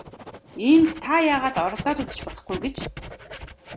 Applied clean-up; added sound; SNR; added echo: none; Writing; 13 dB; none.